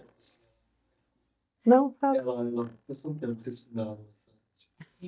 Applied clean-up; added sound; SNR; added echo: neural mask model DeepFilterNet 3.